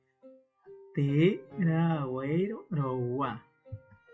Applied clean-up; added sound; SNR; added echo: classical method WPE with log-MMSE.